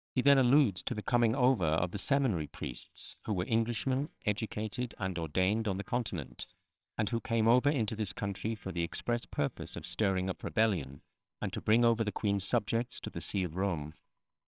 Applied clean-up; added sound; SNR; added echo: neural separator model SepFormer WHAMR!.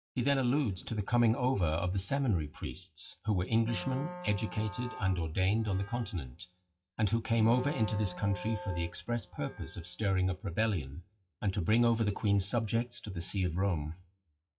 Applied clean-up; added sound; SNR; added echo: classical method WPE with log-MMSE.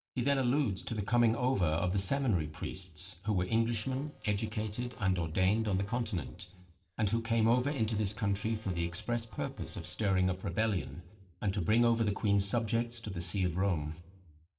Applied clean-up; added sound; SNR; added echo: neural separator model SepFormer DNS4.